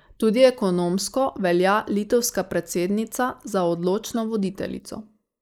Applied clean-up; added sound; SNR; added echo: neural mask model Resemble Enhance denoiser.